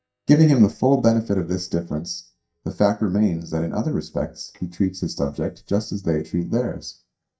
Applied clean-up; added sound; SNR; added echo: neural mask model DeepFilterNet 3.